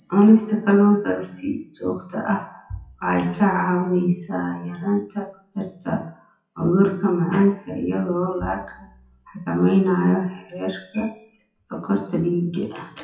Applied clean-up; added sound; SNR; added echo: classical method WPE with log-MMSE.